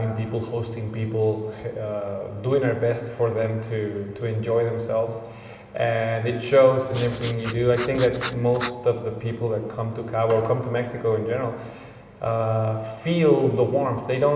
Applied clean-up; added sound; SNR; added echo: none; Writing; 7 dB; reverberation time 2.1 s.